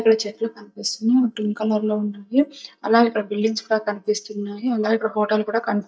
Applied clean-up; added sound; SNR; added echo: neural mask model DeepFilterNet 3.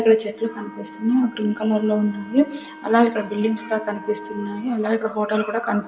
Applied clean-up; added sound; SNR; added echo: none; Wind instrument, woodwind instrument; 19 dB; reverberation time 2.0 s.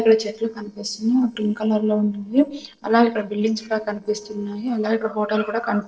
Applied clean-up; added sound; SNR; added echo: neural separator model SepFormer DNS4.